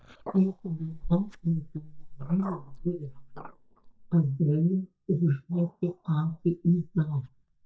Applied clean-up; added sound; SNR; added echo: neural mask model DeepFilterNet 3.